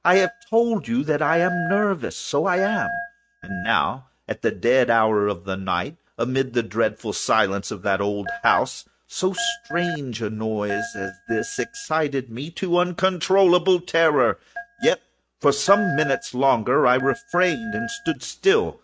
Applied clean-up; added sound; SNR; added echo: neural mask model RNNoise.